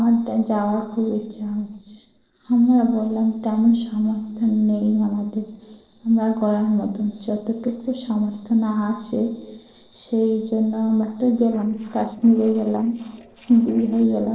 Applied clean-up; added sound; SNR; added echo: neural separator model SepFormer DNS4.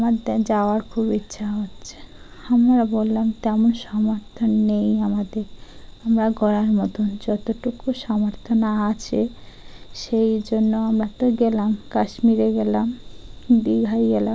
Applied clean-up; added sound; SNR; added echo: none; none; none; none.